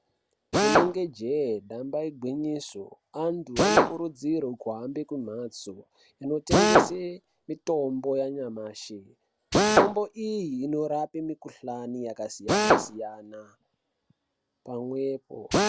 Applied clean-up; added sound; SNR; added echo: none; Drill; -3 dB; none.